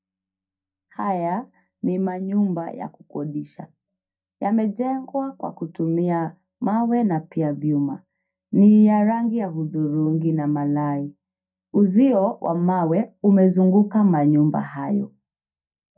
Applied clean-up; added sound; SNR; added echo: neural mask model DeepFilterNet 3.